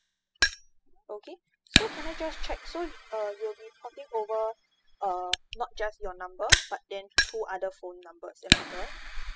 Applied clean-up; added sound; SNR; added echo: classical method spectral subtraction.